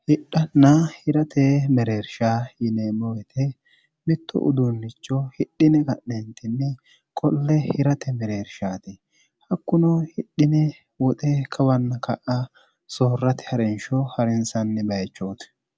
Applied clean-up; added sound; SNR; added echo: none; none; none; none.